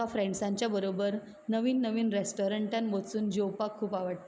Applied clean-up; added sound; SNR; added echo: none; none; none; none.